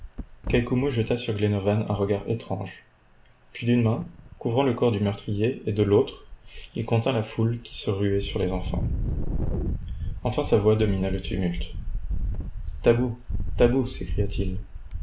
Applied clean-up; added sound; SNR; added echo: none; Wind; 5 dB; none.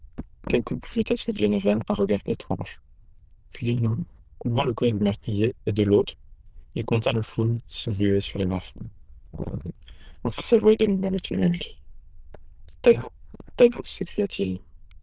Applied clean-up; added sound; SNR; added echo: neural diffusion model UNIVERSE++.